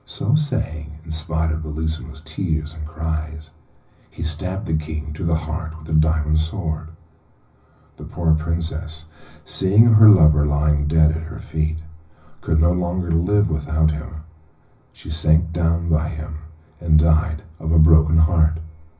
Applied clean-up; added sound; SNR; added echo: none; none; none; reverberation time 0.4 s.